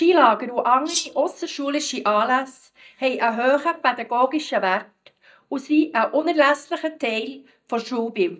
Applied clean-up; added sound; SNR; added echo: neural mask model DeepFilterNet 3.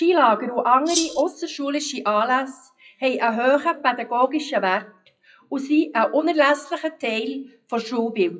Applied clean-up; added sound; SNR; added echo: classical method WPE with log-MMSE.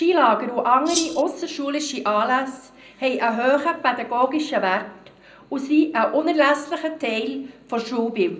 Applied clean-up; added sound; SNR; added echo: none; Rattle (instrument); 5 dB; reverberation time 0.4 s.